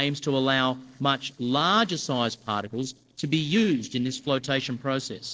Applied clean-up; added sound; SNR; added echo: neural separator model SepFormer DNS4.